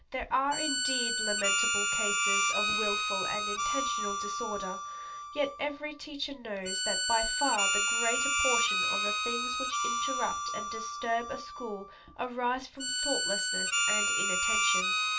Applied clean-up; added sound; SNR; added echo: none; Harmonica; -5 dB; reverberation time 0.2 s.